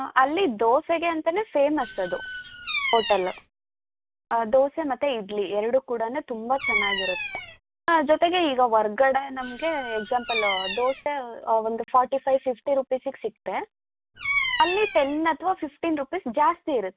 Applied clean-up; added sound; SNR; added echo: none; Bird vocalization, bird call, bird song; 10 dB; none.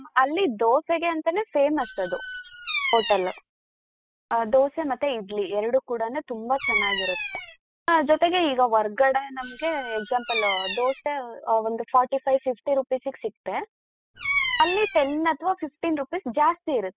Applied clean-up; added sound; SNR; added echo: classical method spectral subtraction.